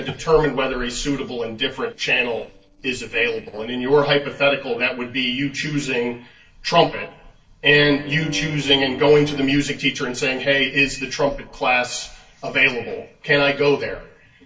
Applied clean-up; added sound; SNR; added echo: neural separator model SepFormer DNS4.